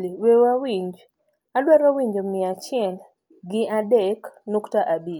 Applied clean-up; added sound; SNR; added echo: none; none; none; none.